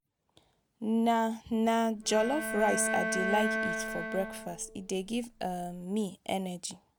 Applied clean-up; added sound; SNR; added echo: none; Bowed string instrument; 3 dB; none.